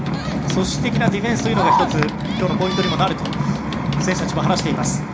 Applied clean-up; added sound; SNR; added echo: none; Computer keyboard; 16 dB; reverberation time 0.4 s.